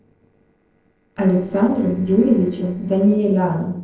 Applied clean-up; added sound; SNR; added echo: neural separator model SepFormer DNS4.